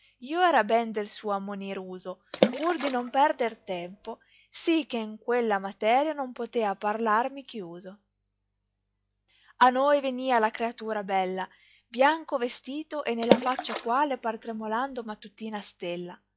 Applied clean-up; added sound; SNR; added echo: classical method log-MMSE.